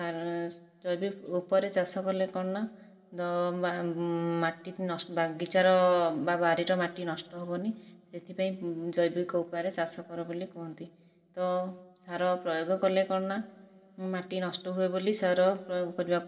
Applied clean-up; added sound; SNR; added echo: none; none; none; reverberation time 2.8 s.